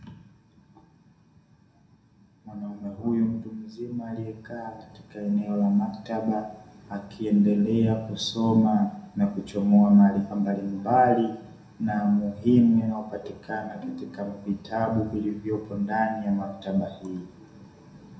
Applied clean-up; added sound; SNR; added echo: none; Bowed string instrument; 15 dB; reverberation time 0.5 s.